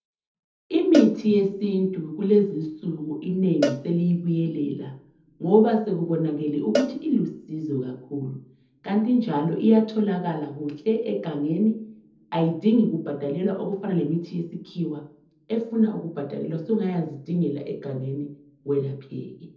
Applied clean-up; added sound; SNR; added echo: none; Cowbell; 10 dB; reverberation time 0.6 s.